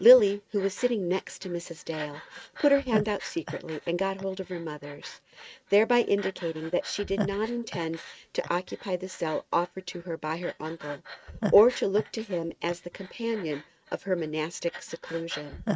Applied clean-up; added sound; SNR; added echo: neural mask model RNNoise.